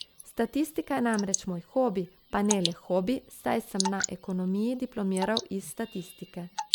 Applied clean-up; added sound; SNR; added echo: none; Drip / Water; 7 dB; none.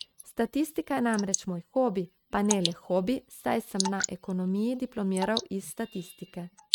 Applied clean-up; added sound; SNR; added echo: neural mask model RNNoise.